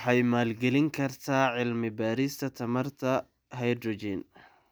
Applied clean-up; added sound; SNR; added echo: none; none; none; none.